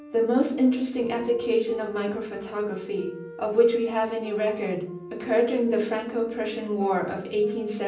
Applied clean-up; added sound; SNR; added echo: none; Wind instrument, woodwind instrument; 17 dB; reverberation time 0.6 s.